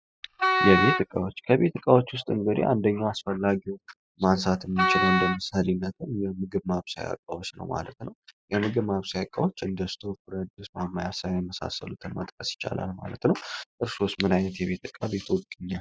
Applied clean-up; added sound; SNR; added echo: classical method spectral subtraction.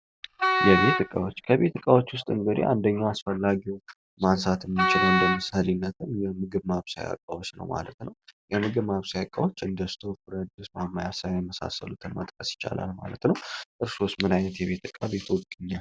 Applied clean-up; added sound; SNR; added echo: none; Wind instrument, woodwind instrument; -2 dB; none.